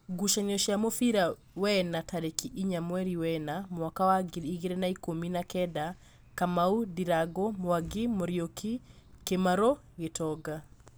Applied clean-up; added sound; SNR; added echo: none; none; none; none.